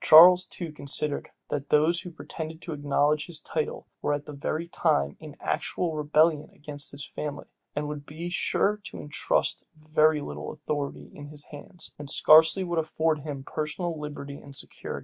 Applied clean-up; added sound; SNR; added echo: none; none; none; none.